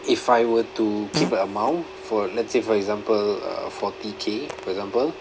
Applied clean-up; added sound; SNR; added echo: none; Fart; 14 dB; none.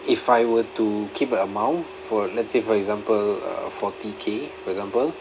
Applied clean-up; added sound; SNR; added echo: none; none; none; none.